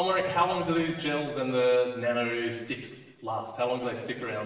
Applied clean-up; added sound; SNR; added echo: none; none; none; reverberation time 1.1 s.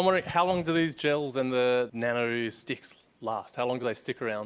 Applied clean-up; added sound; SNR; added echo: none; none; none; none.